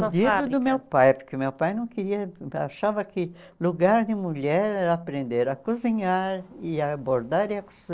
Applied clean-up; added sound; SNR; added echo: neural separator model SepFormer DNS4.